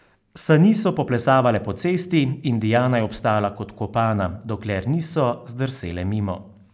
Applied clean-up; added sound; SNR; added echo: none; none; none; none.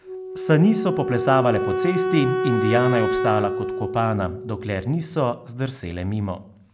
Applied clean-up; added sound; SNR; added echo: none; Wind instrument, woodwind instrument; 4 dB; none.